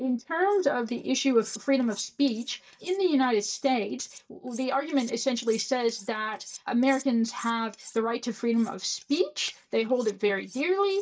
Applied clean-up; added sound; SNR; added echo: neural mask model DeepFilterNet 3.